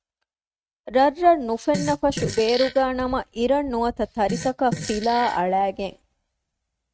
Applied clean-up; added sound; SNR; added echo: neural mask model RNNoise.